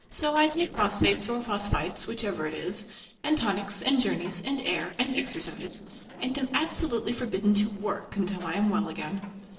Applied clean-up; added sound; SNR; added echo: neural separator model SepFormer DNS4.